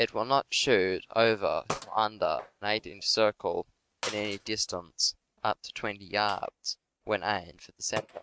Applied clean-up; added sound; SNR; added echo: neural mask model RNNoise.